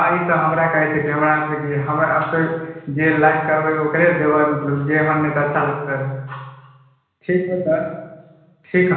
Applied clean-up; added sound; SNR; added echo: none; none; none; reverberation time 1.1 s.